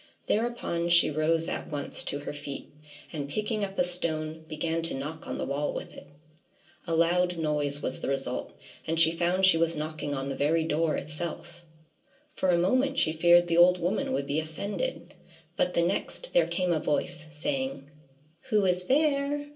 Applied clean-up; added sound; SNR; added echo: none; none; none; reverberation time 0.2 s.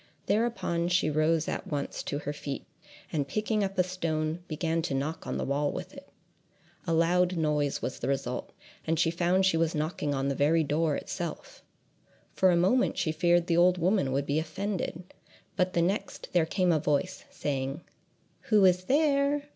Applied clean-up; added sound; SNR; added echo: none; none; none; none.